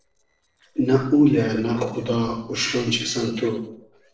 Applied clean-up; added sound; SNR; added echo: neural separator model SepFormer DNS4.